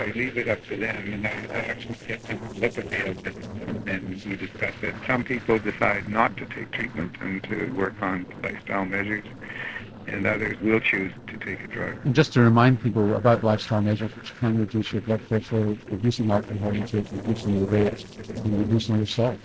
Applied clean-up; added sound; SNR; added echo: neural separator model SepFormer DNS4.